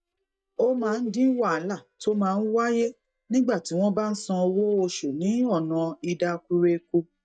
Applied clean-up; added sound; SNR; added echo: neural mask model DeepFilterNet 3.